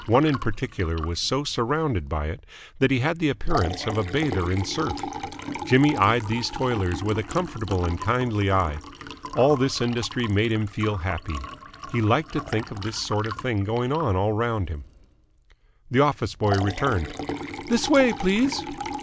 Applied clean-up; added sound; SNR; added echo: none; Liquid; 12 dB; none.